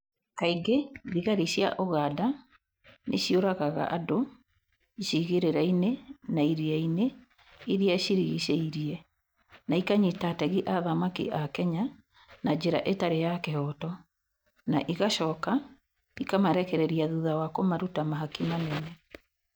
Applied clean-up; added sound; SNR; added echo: none; none; none; none.